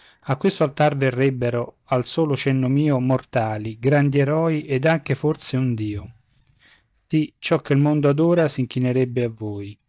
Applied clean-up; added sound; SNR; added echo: neural mask model DeepFilterNet 3.